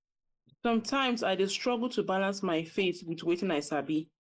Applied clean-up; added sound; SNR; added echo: neural mask model Resemble Enhance denoiser.